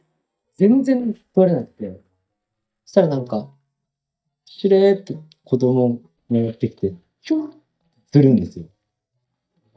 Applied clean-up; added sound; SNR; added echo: neural mask model DeepFilterNet 3.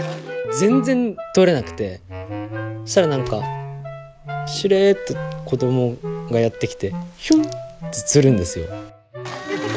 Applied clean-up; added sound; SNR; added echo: none; none; none; none.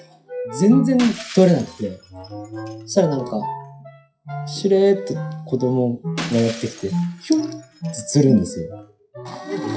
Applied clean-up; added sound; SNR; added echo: classical method WPE with log-MMSE.